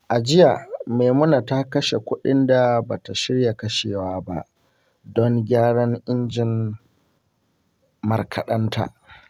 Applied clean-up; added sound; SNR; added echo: none; none; none; none.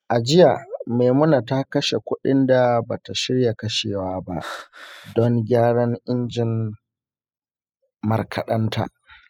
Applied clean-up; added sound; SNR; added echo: classical method spectral subtraction.